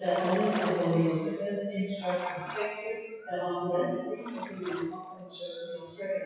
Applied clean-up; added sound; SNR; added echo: classical method WPE with log-MMSE.